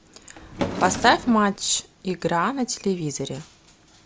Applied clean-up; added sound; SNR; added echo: none; Drawer open or close; 7 dB; none.